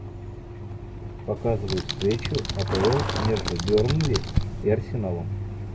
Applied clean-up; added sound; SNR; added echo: none; Computer keyboard + Truck; 3 dB; none.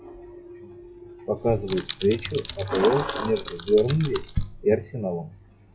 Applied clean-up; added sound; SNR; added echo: classical method log-MMSE.